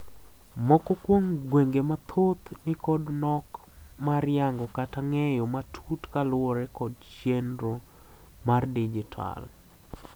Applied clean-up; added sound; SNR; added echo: none; none; none; none.